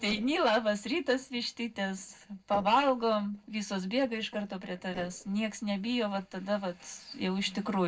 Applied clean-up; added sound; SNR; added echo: neural separator model SepFormer DNS4.